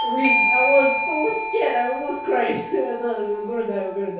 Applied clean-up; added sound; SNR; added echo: none; Bell / Doorbell; 2 dB; reverberation time 0.6 s.